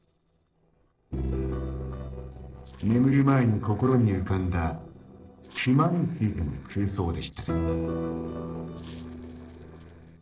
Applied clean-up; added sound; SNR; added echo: neural separator model SepFormer DNS4.